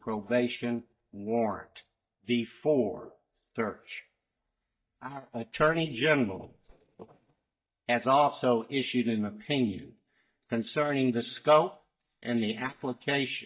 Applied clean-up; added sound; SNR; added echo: neural mask model DeepFilterNet 3.